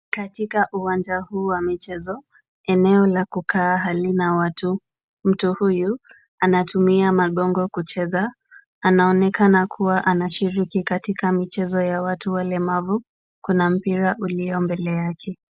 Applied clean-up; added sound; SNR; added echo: none; none; none; none.